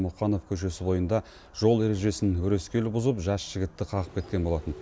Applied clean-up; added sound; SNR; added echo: none; none; none; none.